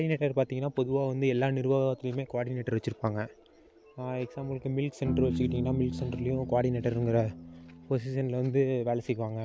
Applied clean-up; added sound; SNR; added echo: none; Piano; 10 dB; none.